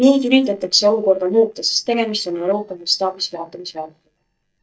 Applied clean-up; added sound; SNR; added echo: neural mask model DeepFilterNet 3.